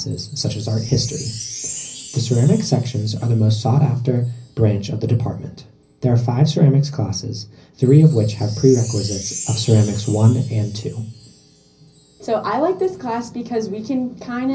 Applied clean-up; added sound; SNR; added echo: none; Wind chime; 18 dB; reverberation time 0.5 s.